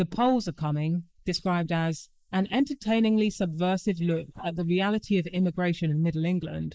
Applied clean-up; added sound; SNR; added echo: neural mask model Resemble Enhance denoiser.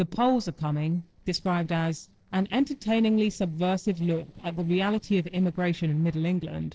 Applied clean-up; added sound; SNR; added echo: neural separator model SepFormer DNS4.